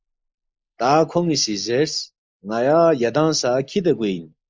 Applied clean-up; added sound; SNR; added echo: neural mask model Resemble Enhance denoiser.